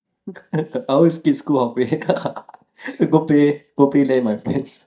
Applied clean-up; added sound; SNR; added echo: neural mask model DeepFilterNet 3.